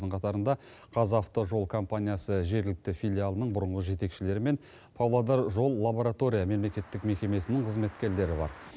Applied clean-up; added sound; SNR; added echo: none; none; none; none.